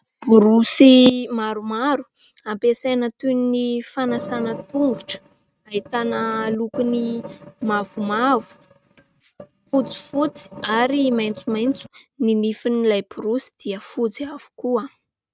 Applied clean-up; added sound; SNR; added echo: neural mask model RNNoise.